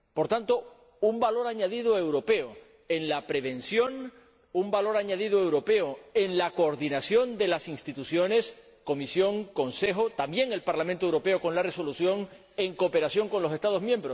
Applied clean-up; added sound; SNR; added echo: none; none; none; none.